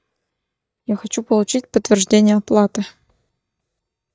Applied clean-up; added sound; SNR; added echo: neural mask model DeepFilterNet 3.